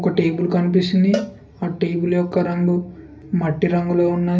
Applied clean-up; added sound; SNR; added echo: none; Cowbell; 15 dB; reverberation time 0.3 s.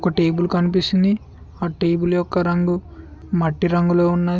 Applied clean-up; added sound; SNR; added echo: none; none; none; none.